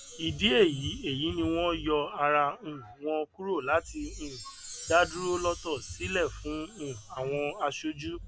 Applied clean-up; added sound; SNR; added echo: none; Chime; 19 dB; none.